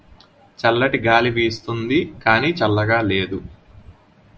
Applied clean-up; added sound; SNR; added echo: none; none; none; none.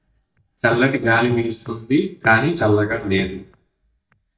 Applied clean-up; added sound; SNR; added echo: neural mask model DeepFilterNet 3.